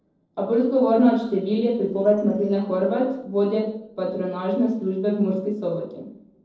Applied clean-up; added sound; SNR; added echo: neural separator model SepFormer DNS4.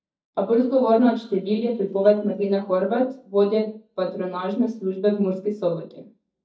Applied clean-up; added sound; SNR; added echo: neural mask model DeepFilterNet 3.